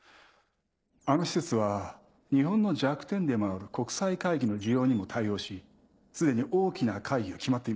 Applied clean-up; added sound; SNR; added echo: neural separator model SepFormer DNS4.